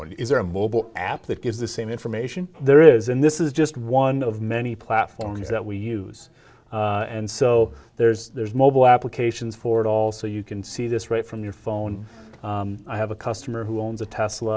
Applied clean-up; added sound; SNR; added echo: none; none; none; none.